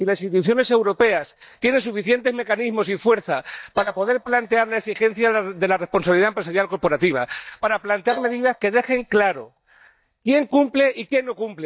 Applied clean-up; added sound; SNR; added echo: neural mask model DeepFilterNet 3.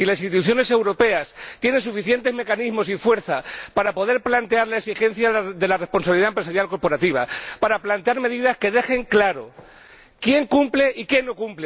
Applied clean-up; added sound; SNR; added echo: none; none; none; none.